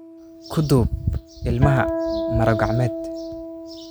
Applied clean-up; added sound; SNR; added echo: none; Acoustic guitar; 5 dB; none.